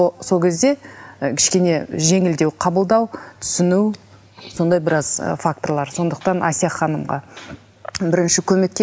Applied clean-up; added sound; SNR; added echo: none; none; none; none.